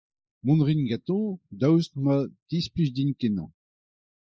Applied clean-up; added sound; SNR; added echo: neural mask model Resemble Enhance denoiser.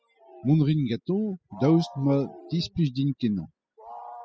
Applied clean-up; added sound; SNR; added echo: classical method spectral subtraction.